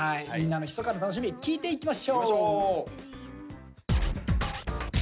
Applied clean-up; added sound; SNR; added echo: none; none; none; none.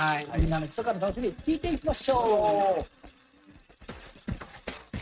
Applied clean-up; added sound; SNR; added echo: neural mask model RNNoise.